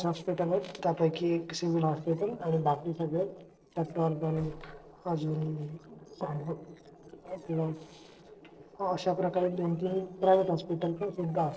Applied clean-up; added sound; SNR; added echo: neural separator model SepFormer DNS4.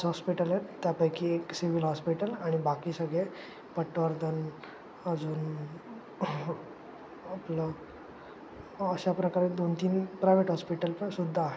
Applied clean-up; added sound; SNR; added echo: none; none; none; none.